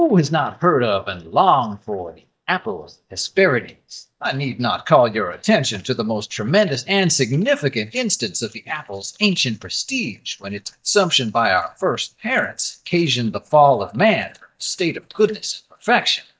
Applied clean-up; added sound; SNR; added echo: neural mask model DeepFilterNet 3.